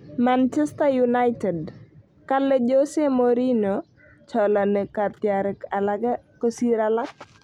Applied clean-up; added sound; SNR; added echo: none; none; none; none.